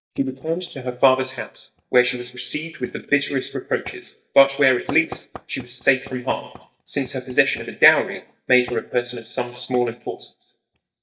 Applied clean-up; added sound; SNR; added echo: neural mask model DeepFilterNet 3.